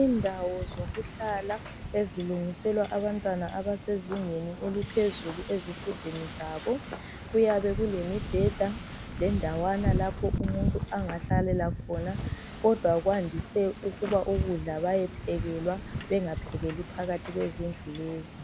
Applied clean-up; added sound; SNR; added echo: none; Wind / Ocean; 5 dB; none.